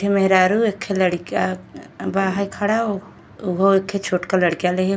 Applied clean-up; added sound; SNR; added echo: none; none; none; none.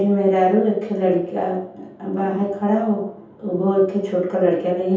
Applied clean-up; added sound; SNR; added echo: none; none; none; reverberation time 0.7 s.